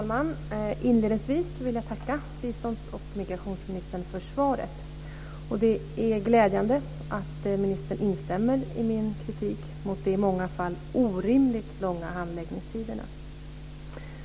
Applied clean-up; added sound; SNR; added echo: none; none; none; none.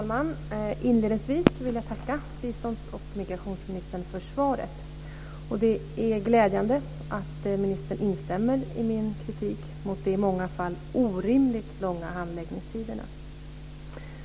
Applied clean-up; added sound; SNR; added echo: none; Fireworks; 4 dB; none.